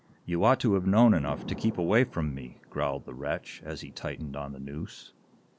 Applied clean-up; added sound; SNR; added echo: none; Thunder / Rain; 18 dB; none.